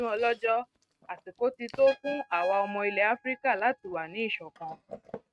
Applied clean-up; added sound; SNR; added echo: neural mask model RNNoise.